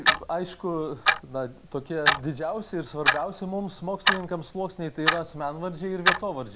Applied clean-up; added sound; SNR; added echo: none; Clock; -3 dB; none.